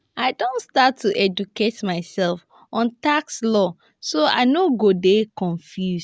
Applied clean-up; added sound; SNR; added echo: none; none; none; none.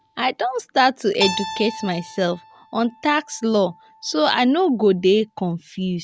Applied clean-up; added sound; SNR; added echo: none; Keyboard (musical); 15 dB; none.